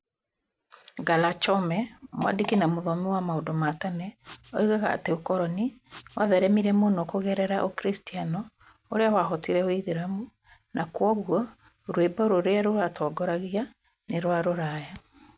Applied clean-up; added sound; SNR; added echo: none; Fart + Writing; 16 dB; none.